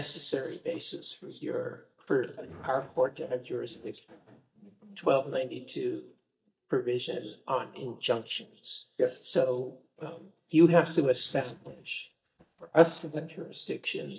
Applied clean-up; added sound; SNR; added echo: neural mask model DeepFilterNet 3.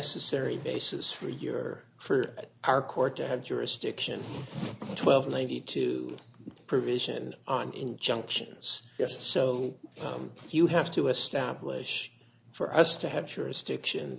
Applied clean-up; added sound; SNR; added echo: none; none; none; none.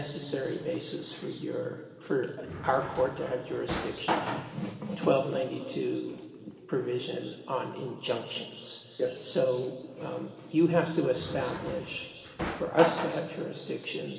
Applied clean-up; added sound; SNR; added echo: none; Drawer open or close; 5 dB; reverberation time 2.1 s.